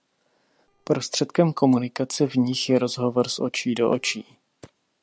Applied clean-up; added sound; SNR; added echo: neural separator model SepFormer DNS4.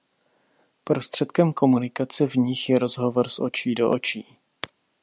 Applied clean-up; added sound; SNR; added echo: none; none; none; none.